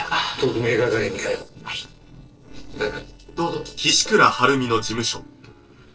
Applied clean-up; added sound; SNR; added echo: neural separator model SepFormer DNS4.